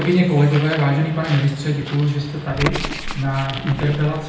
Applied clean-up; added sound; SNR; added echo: none; Bird; 11 dB; reverberation time 0.9 s.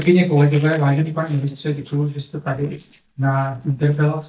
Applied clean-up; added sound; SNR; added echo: neural mask model DeepFilterNet 3.